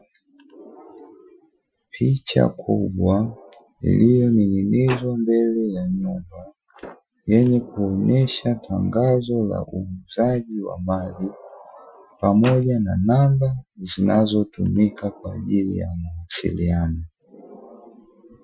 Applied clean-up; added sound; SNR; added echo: classical method Wiener filter.